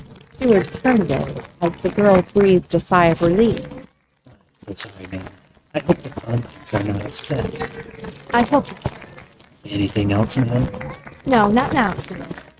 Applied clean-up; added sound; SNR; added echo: neural mask model RNNoise.